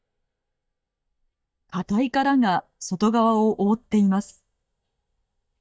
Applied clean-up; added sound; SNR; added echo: neural mask model DeepFilterNet 3.